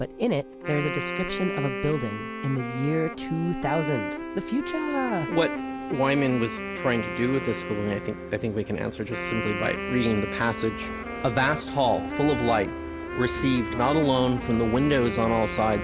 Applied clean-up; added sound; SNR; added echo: none; Wind instrument, woodwind instrument; 7 dB; none.